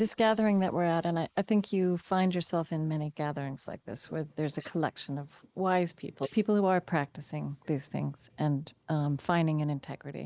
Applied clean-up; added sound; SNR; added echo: neural mask model Resemble Enhance denoiser.